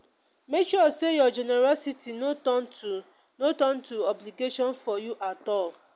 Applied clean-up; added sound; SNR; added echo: none; none; none; none.